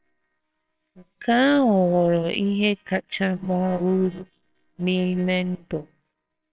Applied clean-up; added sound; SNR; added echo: neural separator model SepFormer WHAMR!.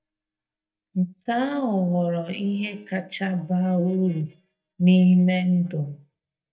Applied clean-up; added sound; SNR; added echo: neural mask model DeepFilterNet 3.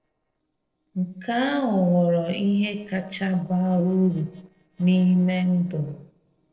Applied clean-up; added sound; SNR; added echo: neural separator model SepFormer DNS4.